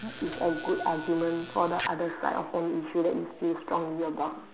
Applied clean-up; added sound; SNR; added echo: none; Doorbell; 19 dB; none.